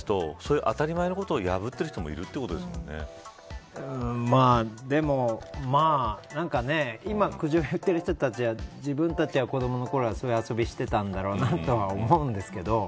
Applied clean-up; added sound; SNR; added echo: none; none; none; none.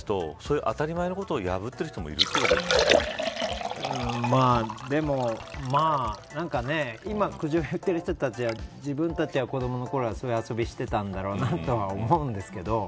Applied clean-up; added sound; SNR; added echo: none; Liquid; 5 dB; none.